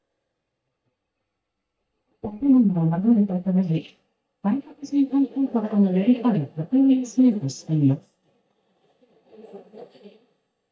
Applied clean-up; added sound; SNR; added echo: neural mask model DeepFilterNet 3.